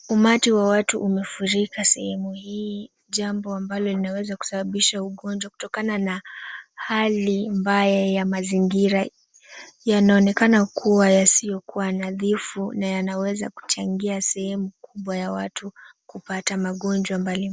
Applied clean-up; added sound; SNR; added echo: none; none; none; none.